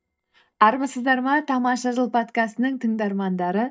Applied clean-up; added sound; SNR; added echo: neural mask model DeepFilterNet 3.